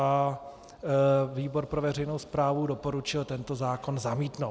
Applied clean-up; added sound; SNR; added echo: none; none; none; none.